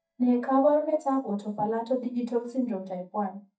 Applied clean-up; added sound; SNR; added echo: neural mask model DeepFilterNet 3.